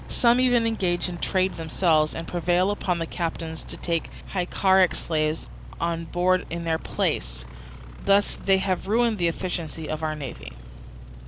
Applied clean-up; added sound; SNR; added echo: none; Aircraft; 18 dB; none.